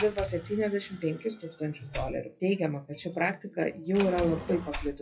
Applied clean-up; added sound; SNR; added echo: classical method WPE with log-MMSE.